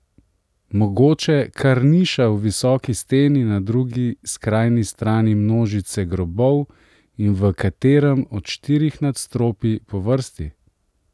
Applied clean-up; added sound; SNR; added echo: none; none; none; none.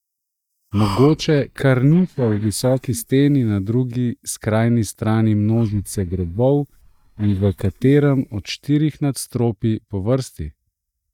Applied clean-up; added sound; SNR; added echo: neural mask model DeepFilterNet 3.